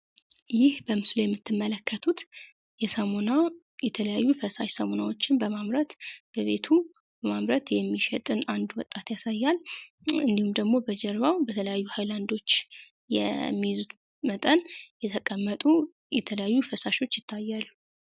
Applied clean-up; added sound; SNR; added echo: none; none; none; none.